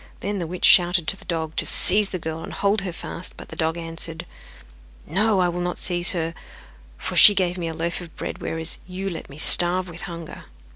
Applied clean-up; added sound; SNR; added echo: none; none; none; none.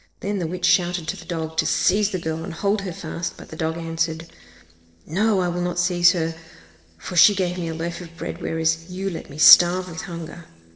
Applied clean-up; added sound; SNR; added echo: neural separator model SepFormer DNS4.